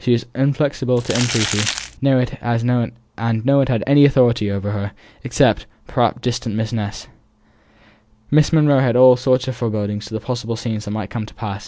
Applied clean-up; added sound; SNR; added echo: none; Crumpling, crinkling; 5 dB; none.